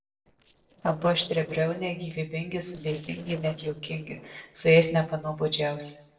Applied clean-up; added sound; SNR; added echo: neural separator model SepFormer DNS4.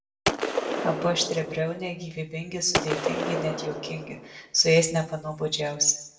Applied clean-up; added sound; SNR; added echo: none; Gunshot, gunfire; 3 dB; reverberation time 0.6 s.